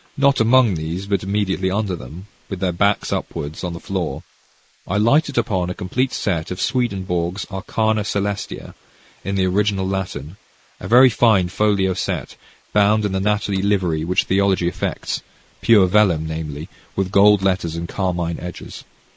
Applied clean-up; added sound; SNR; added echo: neural mask model Resemble Enhance denoiser.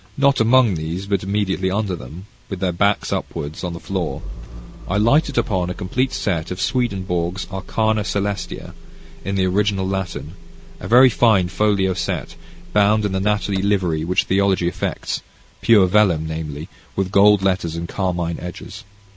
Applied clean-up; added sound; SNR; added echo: none; Idling / Engine starting / Motor vehicle (road); 16 dB; none.